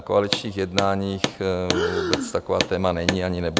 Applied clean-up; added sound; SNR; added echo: none; Breathing + Hammer; 3 dB; none.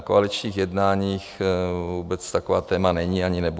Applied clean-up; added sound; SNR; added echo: none; none; none; none.